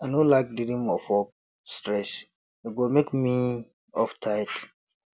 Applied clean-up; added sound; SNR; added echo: none; none; none; none.